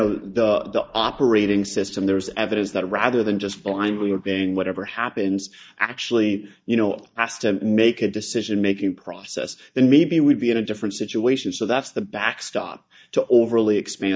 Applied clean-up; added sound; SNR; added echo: neural mask model DeepFilterNet 3.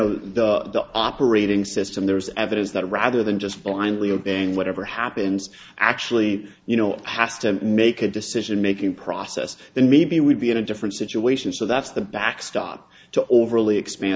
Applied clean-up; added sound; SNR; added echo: none; none; none; none.